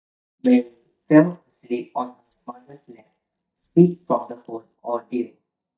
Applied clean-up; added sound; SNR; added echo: neural mask model DeepFilterNet 3.